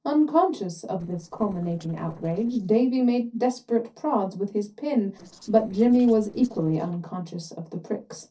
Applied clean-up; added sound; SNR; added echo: neural separator model SepFormer DNS4.